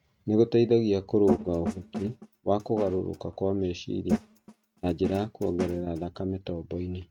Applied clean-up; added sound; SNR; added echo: neural mask model RNNoise.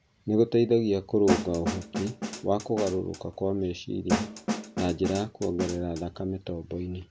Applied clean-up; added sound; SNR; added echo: none; Snare drum; 4 dB; none.